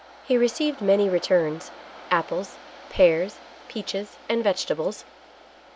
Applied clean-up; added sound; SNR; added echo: none; Waves, surf; 20 dB; none.